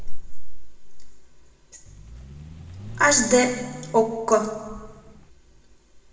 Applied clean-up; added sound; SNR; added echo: none; Vehicle; 17 dB; reverberation time 1.1 s.